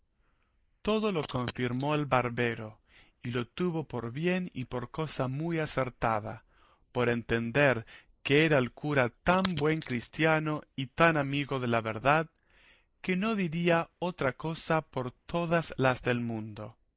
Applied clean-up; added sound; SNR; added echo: neural mask model Resemble Enhance denoiser.